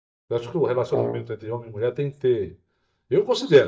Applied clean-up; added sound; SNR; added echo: neural mask model DeepFilterNet 3.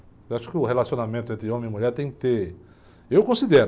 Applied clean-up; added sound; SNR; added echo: none; none; none; none.